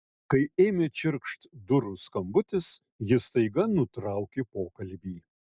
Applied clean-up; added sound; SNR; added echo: none; none; none; none.